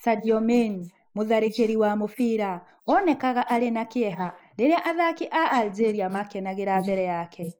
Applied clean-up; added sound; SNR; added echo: neural mask model Resemble Enhance denoiser.